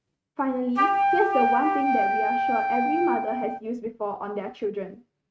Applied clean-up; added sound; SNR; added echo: neural mask model RNNoise.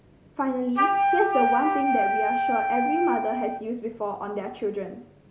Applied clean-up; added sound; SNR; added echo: none; Wind instrument, woodwind instrument; -4 dB; none.